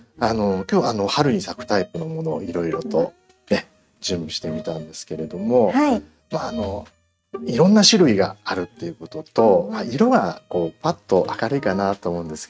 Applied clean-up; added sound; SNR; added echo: neural mask model RNNoise.